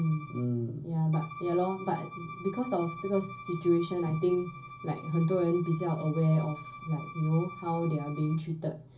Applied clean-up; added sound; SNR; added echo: none; Bowed string instrument; 15 dB; reverberation time 0.4 s.